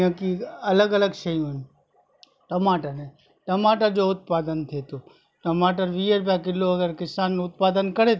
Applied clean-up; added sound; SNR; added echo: none; none; none; none.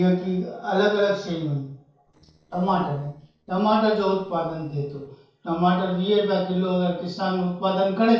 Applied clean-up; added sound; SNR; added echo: neural separator model SepFormer DNS4.